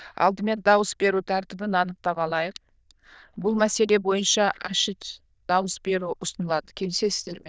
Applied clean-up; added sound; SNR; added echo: neural diffusion model UNIVERSE++.